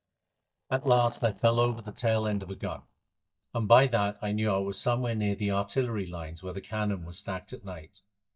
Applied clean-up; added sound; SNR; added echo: neural mask model DeepFilterNet 3.